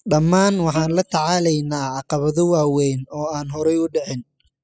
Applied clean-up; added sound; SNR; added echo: classical method spectral subtraction.